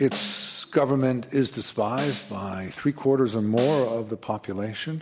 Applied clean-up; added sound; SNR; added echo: none; Snare drum; 14 dB; none.